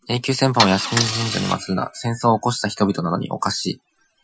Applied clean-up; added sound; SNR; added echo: classical method Wiener filter.